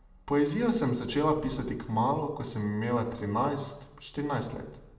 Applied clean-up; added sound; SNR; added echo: none; none; none; reverberation time 0.7 s.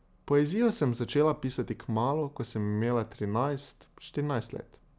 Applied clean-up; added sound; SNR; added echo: none; none; none; none.